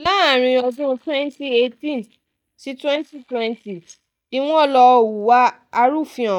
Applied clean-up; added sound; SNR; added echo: neural mask model DeepFilterNet 3.